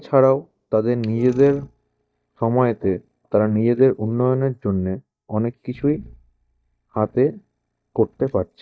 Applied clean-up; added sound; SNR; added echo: neural mask model DeepFilterNet 3.